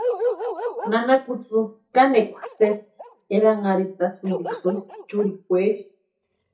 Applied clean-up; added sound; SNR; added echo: neural mask model DeepFilterNet 3.